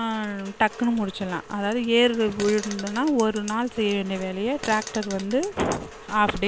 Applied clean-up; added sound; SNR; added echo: none; Fart + Rain; 15 dB; none.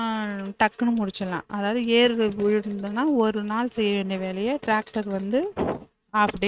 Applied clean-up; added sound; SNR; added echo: neural mask model RNNoise.